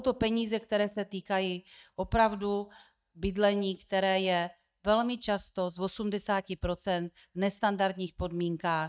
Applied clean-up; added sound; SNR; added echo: neural mask model DeepFilterNet 3.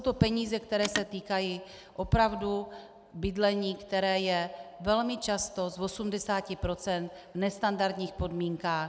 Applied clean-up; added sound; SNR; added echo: none; Telephone; 13 dB; none.